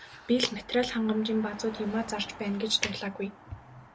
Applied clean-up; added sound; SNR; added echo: none; Car passing by; 17 dB; none.